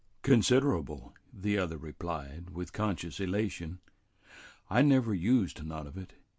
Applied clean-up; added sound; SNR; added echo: none; none; none; none.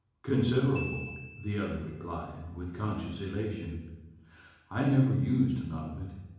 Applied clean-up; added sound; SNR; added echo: none; Glockenspiel; 18 dB; reverberation time 1.0 s.